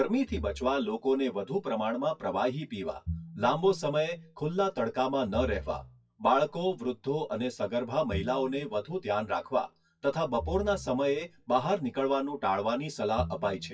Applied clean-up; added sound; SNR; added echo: classical method WPE with log-MMSE.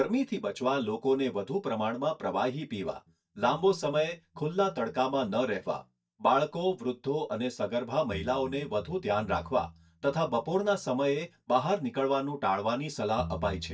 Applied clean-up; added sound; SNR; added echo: neural mask model DeepFilterNet 3.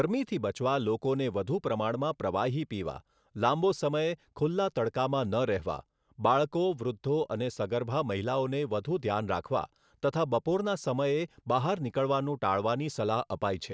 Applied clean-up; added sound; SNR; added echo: none; none; none; none.